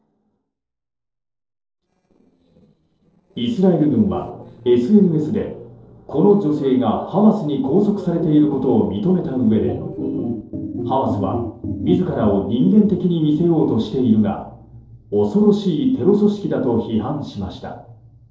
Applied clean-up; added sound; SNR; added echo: neural separator model SepFormer DNS4.